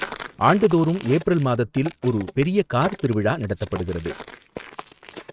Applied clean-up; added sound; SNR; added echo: neural mask model RNNoise.